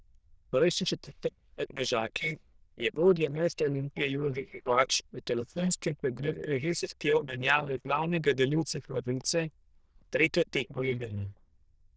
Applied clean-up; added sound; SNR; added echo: neural diffusion model UNIVERSE++.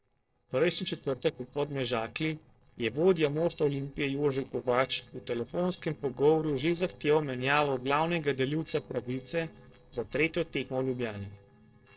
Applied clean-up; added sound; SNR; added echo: neural separator model SepFormer DNS4.